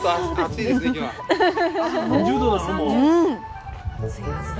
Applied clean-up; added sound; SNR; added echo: none; Waves, surf; 19 dB; none.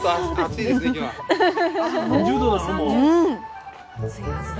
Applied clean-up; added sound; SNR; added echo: none; none; none; none.